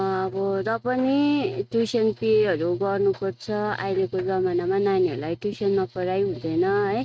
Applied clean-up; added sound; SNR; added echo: neural mask model RNNoise.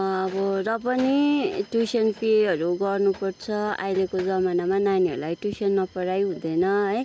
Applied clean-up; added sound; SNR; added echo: none; none; none; none.